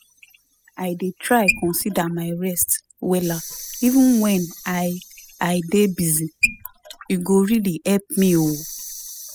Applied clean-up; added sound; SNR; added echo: classical method spectral subtraction.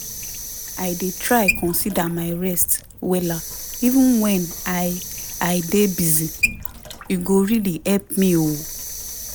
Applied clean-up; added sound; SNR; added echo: none; Sink (filling or washing) / Water tap, faucet; 9 dB; none.